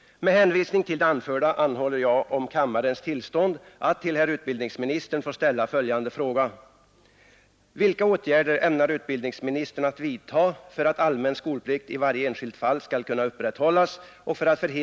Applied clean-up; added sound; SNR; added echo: none; none; none; none.